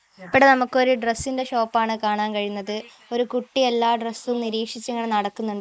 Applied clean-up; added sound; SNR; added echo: neural mask model Resemble Enhance denoiser.